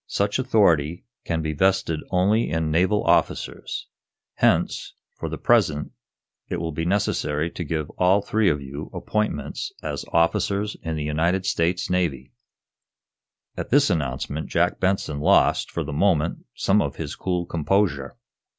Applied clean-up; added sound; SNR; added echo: none; none; none; none.